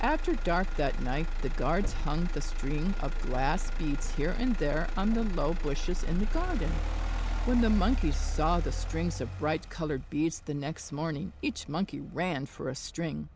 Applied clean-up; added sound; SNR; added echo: none; Motor vehicle (road); -1 dB; none.